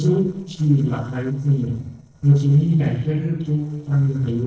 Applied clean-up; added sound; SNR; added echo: neural separator model SepFormer DNS4.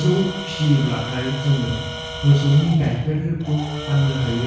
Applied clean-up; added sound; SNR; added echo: none; Tools; 12 dB; reverberation time 1.1 s.